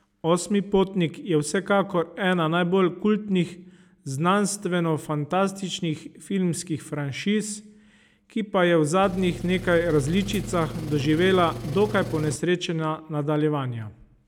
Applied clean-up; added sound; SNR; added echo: none; Engine; 10 dB; none.